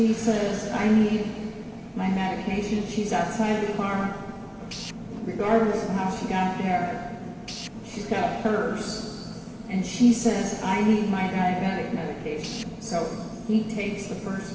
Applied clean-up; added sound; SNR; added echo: none; Tools; 16 dB; reverberation time 2.1 s.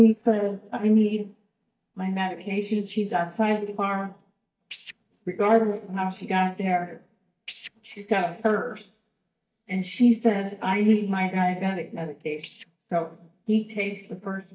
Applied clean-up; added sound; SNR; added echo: neural mask model DeepFilterNet 3.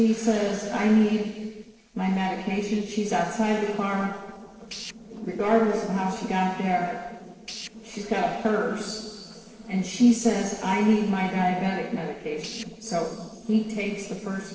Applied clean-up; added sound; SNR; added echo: neural separator model SepFormer DNS4.